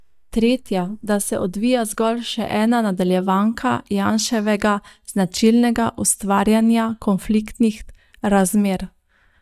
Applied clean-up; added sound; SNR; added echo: neural mask model DeepFilterNet 3.